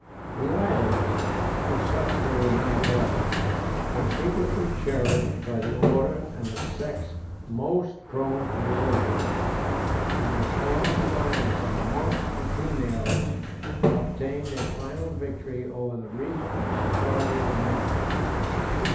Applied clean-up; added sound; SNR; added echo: none; Sliding door; -3 dB; reverberation time 2.2 s.